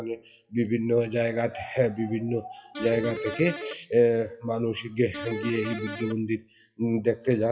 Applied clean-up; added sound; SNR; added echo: classical method WPE with log-MMSE.